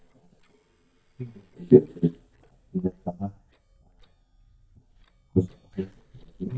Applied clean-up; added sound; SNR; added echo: neural mask model DeepFilterNet 3.